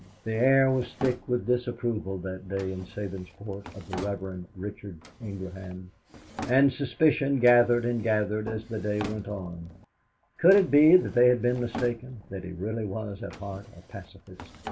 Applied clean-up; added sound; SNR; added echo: none; Drawer open or close; 17 dB; none.